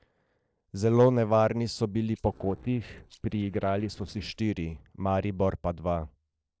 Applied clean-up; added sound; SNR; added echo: neural separator model SepFormer DNS4.